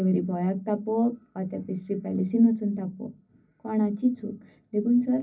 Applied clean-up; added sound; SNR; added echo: none; none; none; reverberation time 0.4 s.